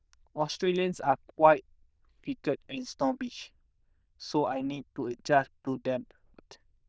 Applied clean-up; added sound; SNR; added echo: neural diffusion model UNIVERSE++.